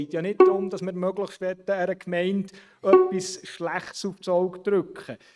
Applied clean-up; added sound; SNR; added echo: neural mask model RNNoise.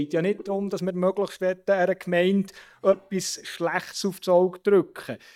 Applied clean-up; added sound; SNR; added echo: neural mask model DeepFilterNet 3.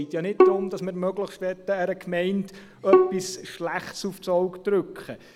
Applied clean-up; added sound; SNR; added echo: none; Bowed string instrument; -1 dB; none.